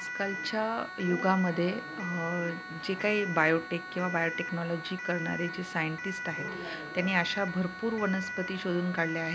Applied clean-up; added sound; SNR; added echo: none; Siren; 8 dB; none.